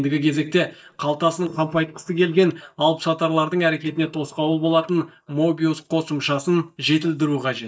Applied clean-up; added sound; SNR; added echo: neural mask model DeepFilterNet 3.